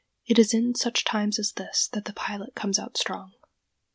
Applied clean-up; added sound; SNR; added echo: none; none; none; none.